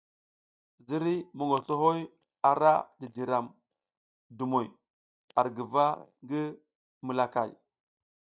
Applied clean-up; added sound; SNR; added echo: neural mask model DeepFilterNet 3.